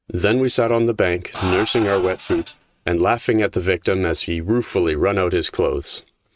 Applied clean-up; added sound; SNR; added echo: neural mask model RNNoise.